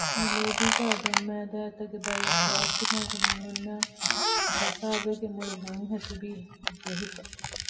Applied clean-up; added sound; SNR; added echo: none; Squeak; -4 dB; reverberation time 1.2 s.